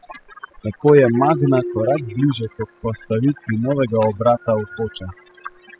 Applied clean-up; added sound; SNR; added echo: classical method spectral subtraction.